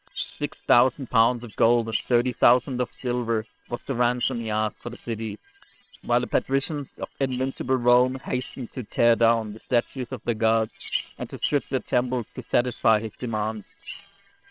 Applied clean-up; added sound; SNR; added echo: neural separator model SepFormer WHAM!.